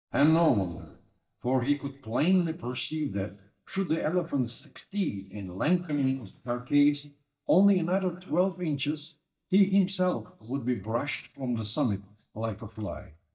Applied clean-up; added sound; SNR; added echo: neural mask model DeepFilterNet 3.